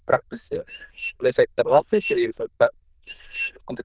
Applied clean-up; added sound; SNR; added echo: neural diffusion model UNIVERSE++.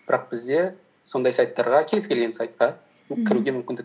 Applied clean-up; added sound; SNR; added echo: none; none; none; none.